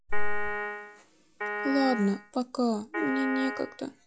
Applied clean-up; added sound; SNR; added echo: classical method log-MMSE.